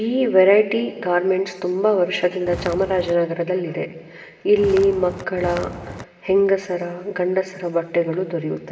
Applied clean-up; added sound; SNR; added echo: none; Walk, footsteps; 11 dB; reverberation time 1.8 s.